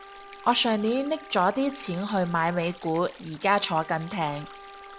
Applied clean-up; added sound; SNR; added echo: none; Stream + Trumpet; 17 dB; none.